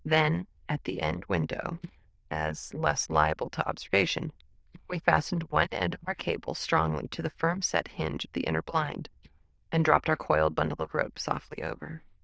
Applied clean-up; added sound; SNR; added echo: neural diffusion model UNIVERSE++.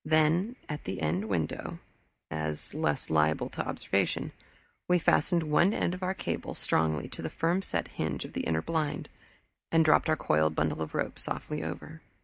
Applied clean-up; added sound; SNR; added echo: none; none; none; none.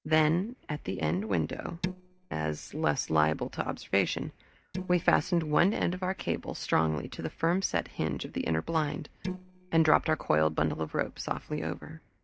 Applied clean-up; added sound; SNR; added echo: neural separator model SepFormer DNS4.